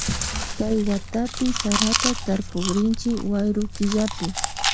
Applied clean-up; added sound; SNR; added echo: none; Chewing, mastication; 3 dB; none.